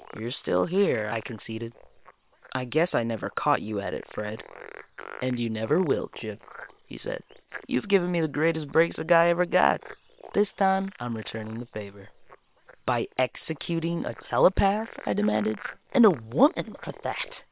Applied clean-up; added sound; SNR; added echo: neural separator model SepFormer WHAM!.